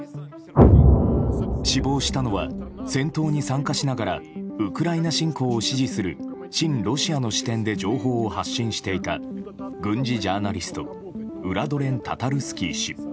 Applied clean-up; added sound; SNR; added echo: none; Explosion; -5 dB; none.